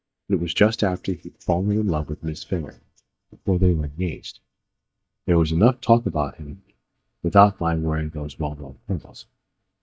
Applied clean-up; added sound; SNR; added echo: neural mask model DeepFilterNet 3.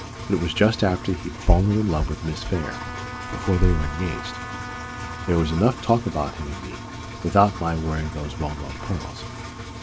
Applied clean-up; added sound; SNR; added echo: none; Engine + Trumpet; 10 dB; none.